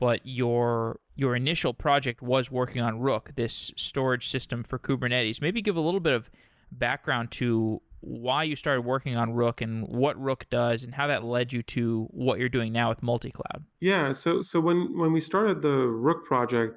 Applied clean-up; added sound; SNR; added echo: neural mask model Resemble Enhance denoiser.